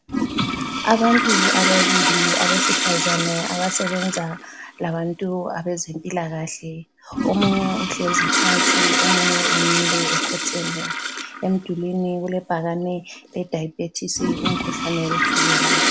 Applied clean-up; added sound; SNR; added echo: none; Toilet flush; -2 dB; none.